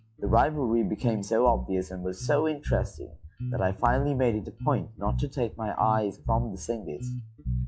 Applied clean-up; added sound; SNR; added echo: classical method log-MMSE.